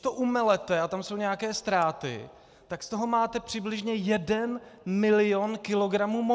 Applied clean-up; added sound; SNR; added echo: none; none; none; none.